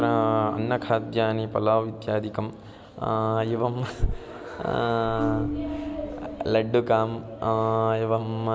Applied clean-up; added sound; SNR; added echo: none; Marimba, xylophone; 11 dB; none.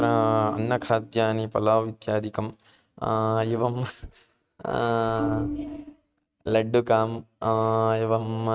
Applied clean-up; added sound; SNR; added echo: neural mask model RNNoise.